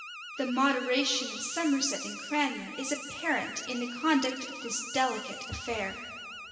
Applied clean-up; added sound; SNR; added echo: none; Alarm; 11 dB; reverberation time 2.0 s.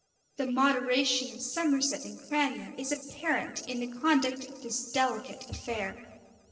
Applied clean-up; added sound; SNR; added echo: neural separator model SepFormer DNS4.